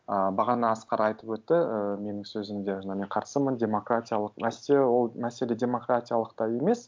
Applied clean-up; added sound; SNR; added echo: none; none; none; none.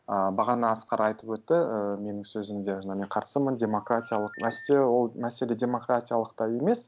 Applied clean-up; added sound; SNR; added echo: none; Telephone; 18 dB; none.